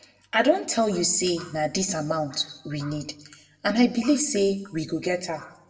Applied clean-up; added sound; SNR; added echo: none; none; none; reverberation time 0.6 s.